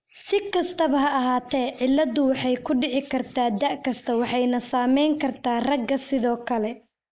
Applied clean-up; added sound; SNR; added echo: neural mask model Resemble Enhance denoiser.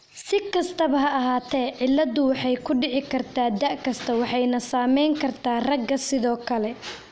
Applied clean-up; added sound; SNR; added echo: none; none; none; none.